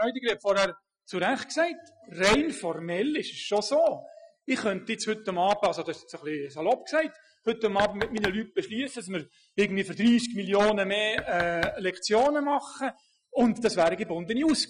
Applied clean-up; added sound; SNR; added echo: classical method Wiener filter.